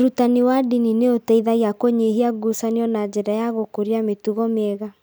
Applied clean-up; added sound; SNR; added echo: none; none; none; none.